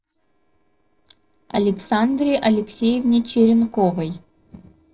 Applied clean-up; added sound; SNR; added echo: neural separator model SepFormer DNS4.